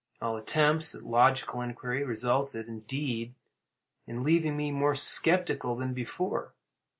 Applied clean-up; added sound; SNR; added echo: none; none; none; none.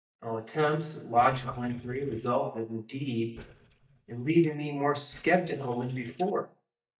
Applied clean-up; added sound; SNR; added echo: neural mask model DeepFilterNet 3.